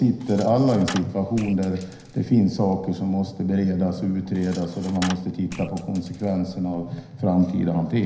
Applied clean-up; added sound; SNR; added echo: none; Coin (dropping); 18 dB; reverberation time 0.9 s.